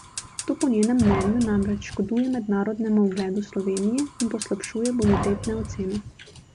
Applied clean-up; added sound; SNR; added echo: none; Fire; 9 dB; none.